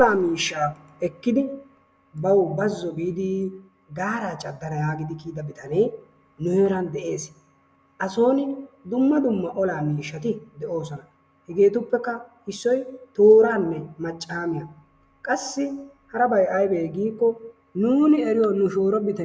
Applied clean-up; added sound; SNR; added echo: none; none; none; none.